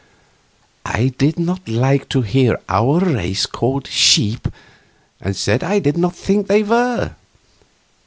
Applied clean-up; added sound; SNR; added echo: none; none; none; none.